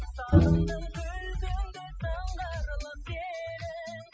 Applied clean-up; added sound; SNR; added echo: classical method spectral subtraction.